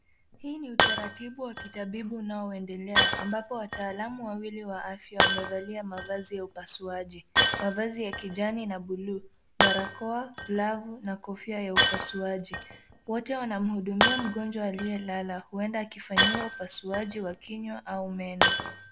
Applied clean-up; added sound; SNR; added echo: none; Shatter; -4 dB; none.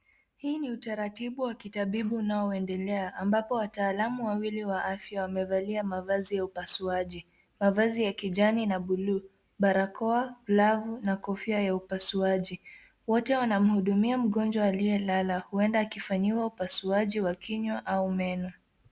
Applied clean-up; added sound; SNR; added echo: none; none; none; none.